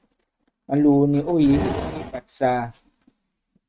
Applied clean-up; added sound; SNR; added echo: neural mask model RNNoise.